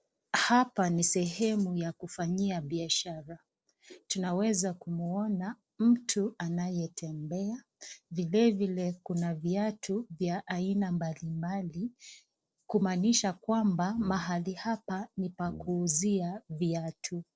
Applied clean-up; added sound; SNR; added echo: neural separator model SepFormer DNS4.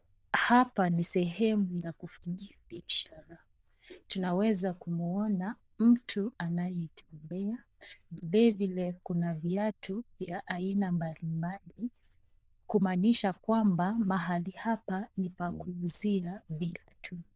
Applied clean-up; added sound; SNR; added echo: neural diffusion model UNIVERSE++.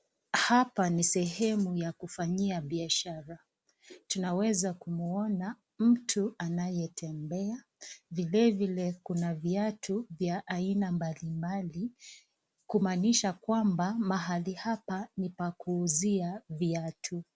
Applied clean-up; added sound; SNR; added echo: none; none; none; none.